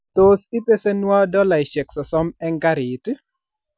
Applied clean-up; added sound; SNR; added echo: none; none; none; none.